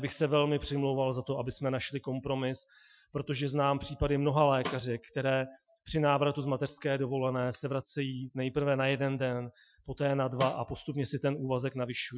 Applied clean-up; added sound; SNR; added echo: classical method Wiener filter.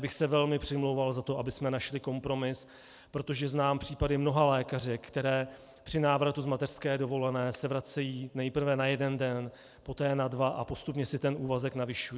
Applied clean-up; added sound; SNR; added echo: none; none; none; none.